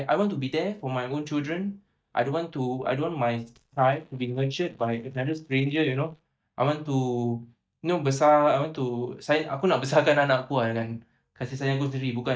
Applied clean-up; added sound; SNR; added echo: neural mask model DeepFilterNet 3.